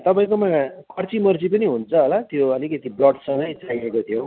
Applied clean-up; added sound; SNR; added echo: none; none; none; none.